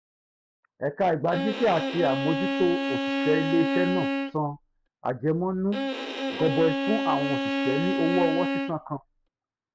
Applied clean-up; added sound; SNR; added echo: none; Bowed string instrument; 1 dB; none.